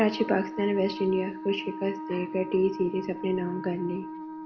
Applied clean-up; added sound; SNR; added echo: none; Wind instrument, woodwind instrument; 9 dB; reverberation time 1.1 s.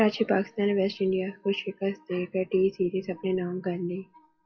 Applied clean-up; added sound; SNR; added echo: classical method WPE with log-MMSE.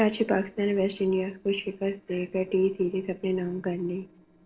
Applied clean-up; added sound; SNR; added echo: neural separator model SepFormer DNS4.